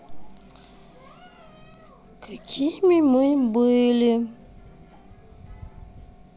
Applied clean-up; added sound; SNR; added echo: none; none; none; none.